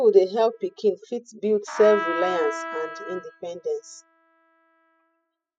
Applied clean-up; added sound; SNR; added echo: classical method spectral subtraction.